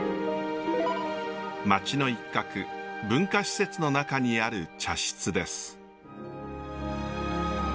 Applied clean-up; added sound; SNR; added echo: none; none; none; none.